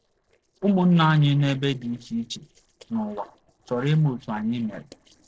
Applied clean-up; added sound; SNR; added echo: neural separator model SepFormer DNS4.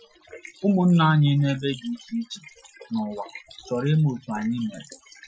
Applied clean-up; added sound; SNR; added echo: classical method Wiener filter.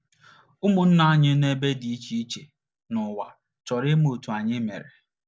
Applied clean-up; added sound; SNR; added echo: none; none; none; none.